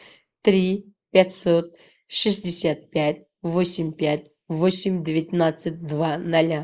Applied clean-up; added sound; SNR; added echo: neural mask model Resemble Enhance denoiser.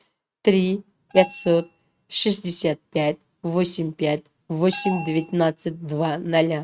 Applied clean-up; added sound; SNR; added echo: neural mask model RNNoise.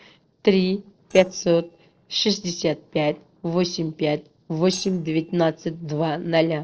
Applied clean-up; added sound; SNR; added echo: neural separator model SepFormer DNS4.